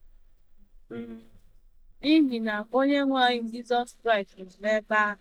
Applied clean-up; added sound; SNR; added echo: neural mask model DeepFilterNet 3.